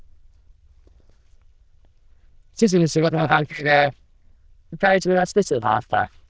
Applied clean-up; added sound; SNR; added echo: neural diffusion model UNIVERSE++.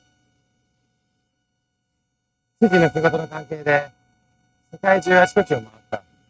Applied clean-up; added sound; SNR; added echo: neural mask model RNNoise.